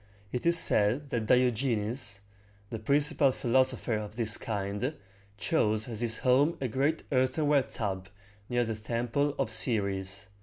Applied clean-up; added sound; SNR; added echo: none; none; none; none.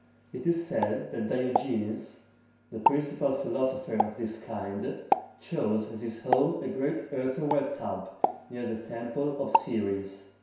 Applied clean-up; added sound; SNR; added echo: none; Explosion; 3 dB; reverberation time 0.7 s.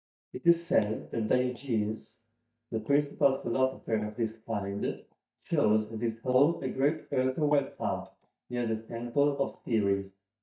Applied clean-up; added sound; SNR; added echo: neural mask model DeepFilterNet 3.